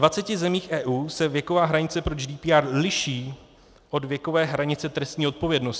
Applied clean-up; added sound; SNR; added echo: none; none; none; none.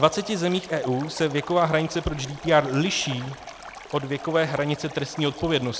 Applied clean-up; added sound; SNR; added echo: none; Stream; 15 dB; none.